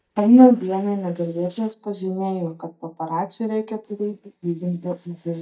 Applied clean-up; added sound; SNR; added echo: neural mask model DeepFilterNet 3.